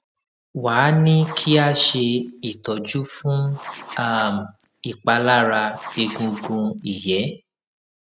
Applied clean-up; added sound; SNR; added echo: none; Writing; 17 dB; none.